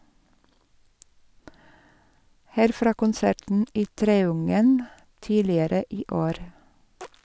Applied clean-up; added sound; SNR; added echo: none; none; none; none.